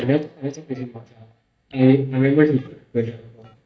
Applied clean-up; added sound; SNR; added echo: neural mask model DeepFilterNet 3.